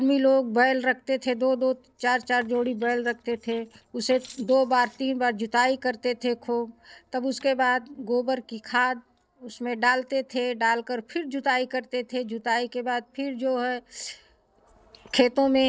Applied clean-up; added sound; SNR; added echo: neural separator model SepFormer DNS4.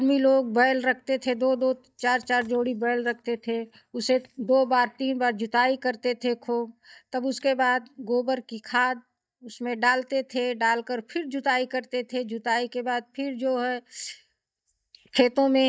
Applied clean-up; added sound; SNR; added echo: neural mask model DeepFilterNet 3.